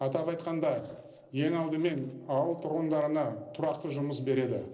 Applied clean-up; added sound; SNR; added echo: neural separator model SepFormer DNS4.